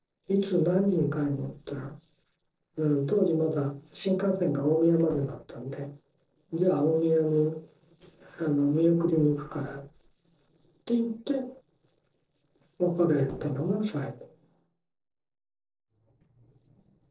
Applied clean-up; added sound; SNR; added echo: neural separator model SepFormer DNS4.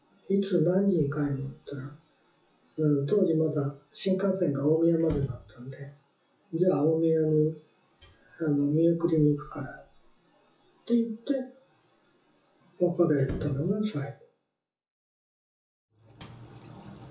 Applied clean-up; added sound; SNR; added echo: classical method WPE with log-MMSE.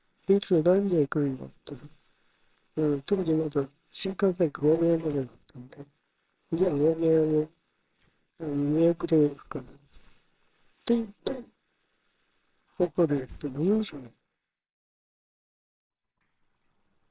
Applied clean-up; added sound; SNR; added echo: neural separator model SepFormer WHAMR!.